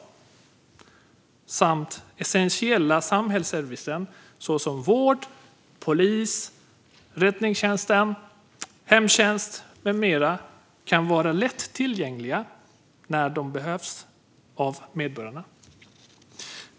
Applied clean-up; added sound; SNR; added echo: none; none; none; none.